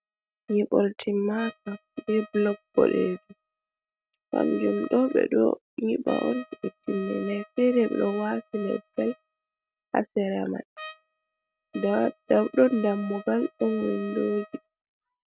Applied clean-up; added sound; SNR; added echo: neural mask model RNNoise.